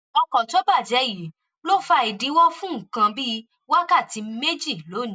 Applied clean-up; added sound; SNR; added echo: none; none; none; none.